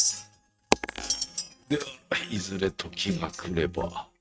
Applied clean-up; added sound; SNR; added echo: neural mask model RNNoise.